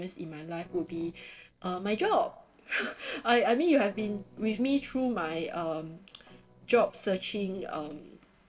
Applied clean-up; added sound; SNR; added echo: neural separator model SepFormer DNS4.